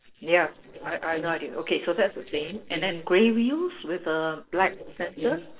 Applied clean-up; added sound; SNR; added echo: neural separator model SepFormer DNS4.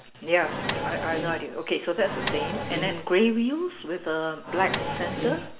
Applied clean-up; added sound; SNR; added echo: none; Microwave oven; 4 dB; reverberation time 0.6 s.